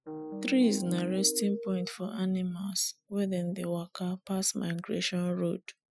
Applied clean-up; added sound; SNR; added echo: classical method Wiener filter.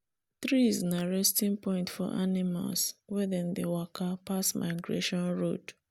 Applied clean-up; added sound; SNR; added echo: none; none; none; none.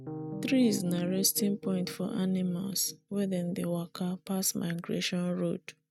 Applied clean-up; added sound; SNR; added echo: neural mask model RNNoise.